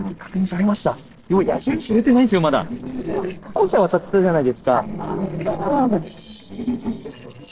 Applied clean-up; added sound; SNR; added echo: neural separator model SepFormer DNS4.